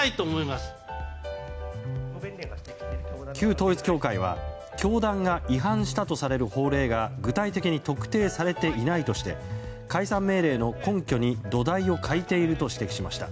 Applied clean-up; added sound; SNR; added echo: none; none; none; none.